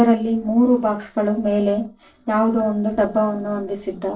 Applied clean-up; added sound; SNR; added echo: neural separator model SepFormer DNS4.